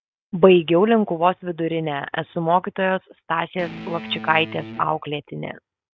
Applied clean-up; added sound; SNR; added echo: none; Guitar; 15 dB; none.